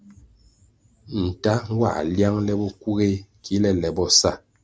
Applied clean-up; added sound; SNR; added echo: none; none; none; none.